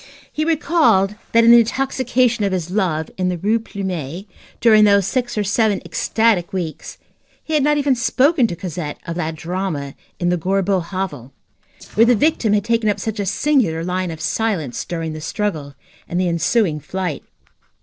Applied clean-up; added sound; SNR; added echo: neural separator model SepFormer DNS4.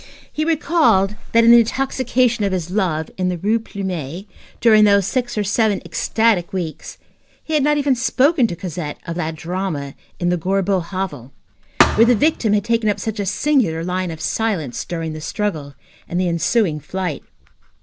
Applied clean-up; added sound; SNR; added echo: none; Thump, thud; 4 dB; none.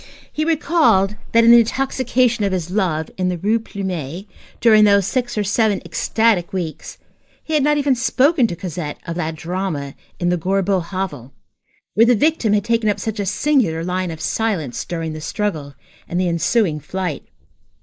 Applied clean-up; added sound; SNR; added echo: neural mask model Resemble Enhance denoiser.